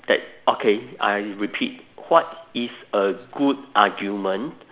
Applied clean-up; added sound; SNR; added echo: none; none; none; none.